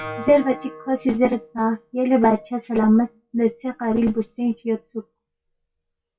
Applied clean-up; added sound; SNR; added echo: classical method WPE with log-MMSE.